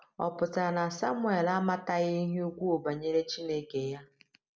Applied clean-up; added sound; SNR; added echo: none; none; none; none.